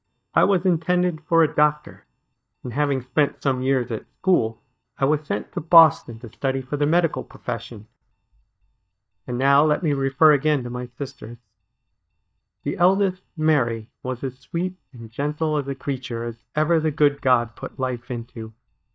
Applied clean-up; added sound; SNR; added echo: neural mask model DeepFilterNet 3.